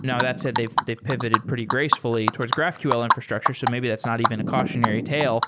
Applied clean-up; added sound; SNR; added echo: none; Animal; 1 dB; none.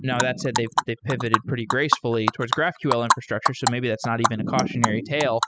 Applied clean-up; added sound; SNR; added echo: classical method spectral subtraction.